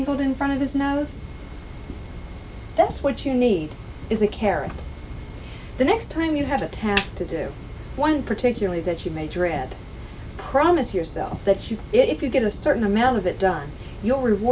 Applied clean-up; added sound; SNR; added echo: none; none; none; none.